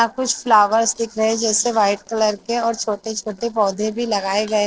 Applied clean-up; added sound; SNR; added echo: neural separator model SepFormer DNS4.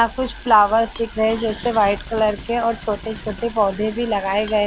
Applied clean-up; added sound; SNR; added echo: none; Thump, thud + Camera; 17 dB; none.